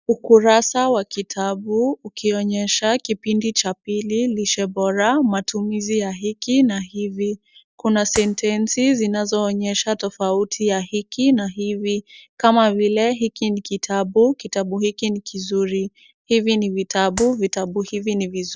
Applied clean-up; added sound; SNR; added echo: neural mask model DeepFilterNet 3.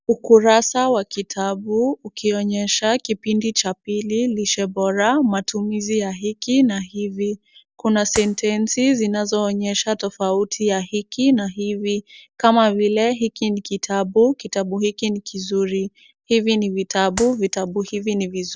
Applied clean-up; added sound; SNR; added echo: none; Clapping; 11 dB; none.